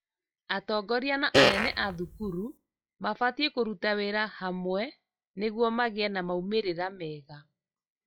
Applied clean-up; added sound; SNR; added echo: classical method log-MMSE.